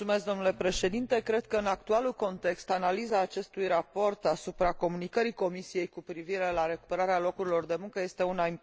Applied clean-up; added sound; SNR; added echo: none; none; none; none.